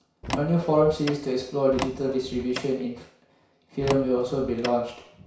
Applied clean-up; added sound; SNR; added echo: none; Door; 10 dB; reverberation time 0.6 s.